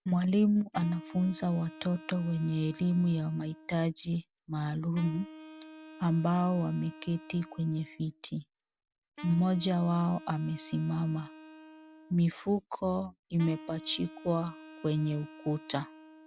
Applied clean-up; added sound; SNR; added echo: none; Wind instrument, woodwind instrument; 19 dB; none.